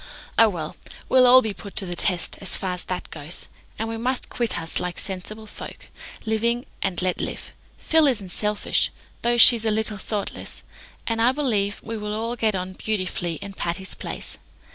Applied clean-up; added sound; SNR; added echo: none; none; none; none.